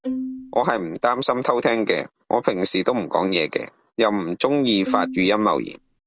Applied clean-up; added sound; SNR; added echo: none; Bowed string instrument; 9 dB; none.